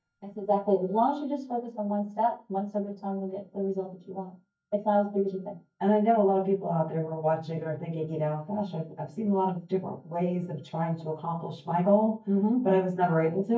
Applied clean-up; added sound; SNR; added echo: neural mask model DeepFilterNet 3.